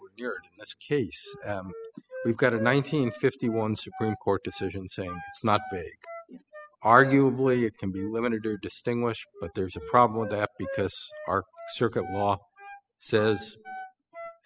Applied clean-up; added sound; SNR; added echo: classical method spectral subtraction.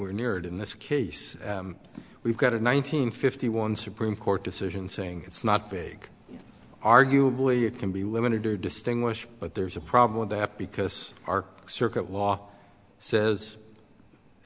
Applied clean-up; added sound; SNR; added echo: none; none; none; none.